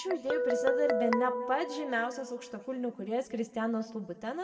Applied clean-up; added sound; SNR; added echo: none; Guitar; 2 dB; reverberation time 1.4 s.